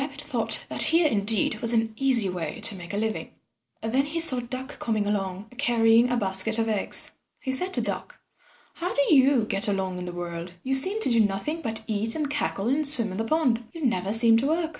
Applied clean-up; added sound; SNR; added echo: neural mask model Resemble Enhance denoiser.